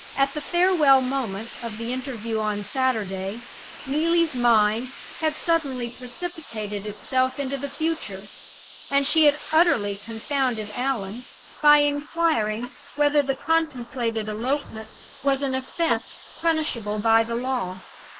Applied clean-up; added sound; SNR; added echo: neural mask model Resemble Enhance denoiser.